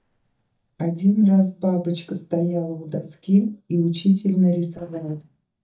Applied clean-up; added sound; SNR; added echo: neural mask model DeepFilterNet 3.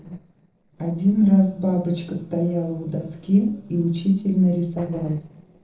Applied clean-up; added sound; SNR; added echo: neural separator model SepFormer DNS4.